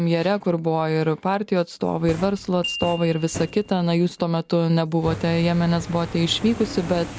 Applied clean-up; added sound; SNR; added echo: none; Glockenspiel + Fire; 14 dB; none.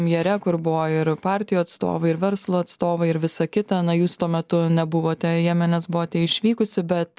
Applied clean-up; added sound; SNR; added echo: none; none; none; none.